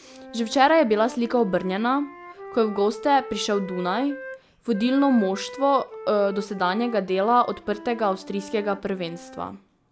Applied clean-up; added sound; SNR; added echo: none; Wind instrument, woodwind instrument; 16 dB; none.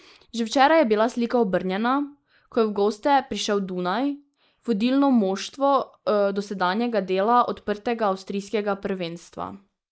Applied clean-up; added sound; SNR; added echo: neural mask model Resemble Enhance denoiser.